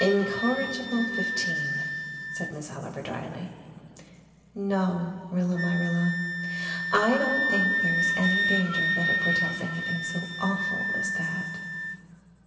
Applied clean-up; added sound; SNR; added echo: none; Wind instrument, woodwind instrument; 1 dB; reverberation time 2.6 s.